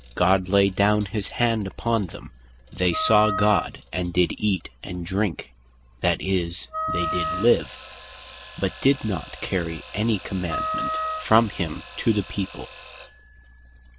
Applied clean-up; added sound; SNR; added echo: none; Wind instrument, woodwind instrument + Alarm / Clock; 6 dB; none.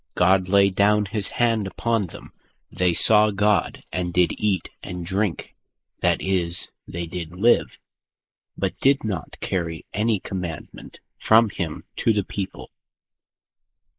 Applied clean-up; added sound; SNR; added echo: neural mask model Resemble Enhance denoiser.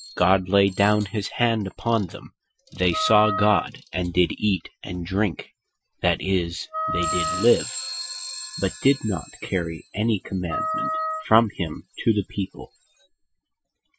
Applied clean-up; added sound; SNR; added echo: classical method Wiener filter.